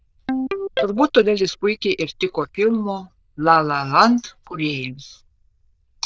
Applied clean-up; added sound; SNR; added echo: neural diffusion model UNIVERSE++.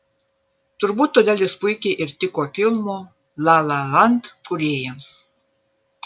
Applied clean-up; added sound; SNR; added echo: none; none; none; none.